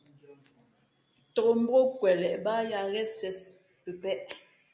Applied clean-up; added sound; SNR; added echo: none; none; none; none.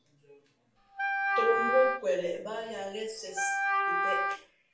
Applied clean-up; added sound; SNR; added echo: none; Wind instrument, woodwind instrument; -3 dB; reverberation time 0.3 s.